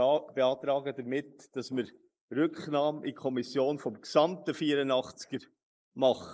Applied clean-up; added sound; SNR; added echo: neural mask model Resemble Enhance denoiser.